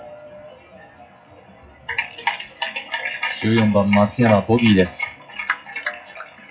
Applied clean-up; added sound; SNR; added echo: classical method WPE with log-MMSE.